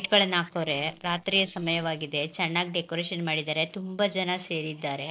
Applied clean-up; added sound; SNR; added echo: neural separator model SepFormer DNS4.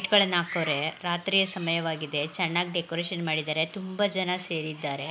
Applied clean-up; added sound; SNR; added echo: none; none; none; none.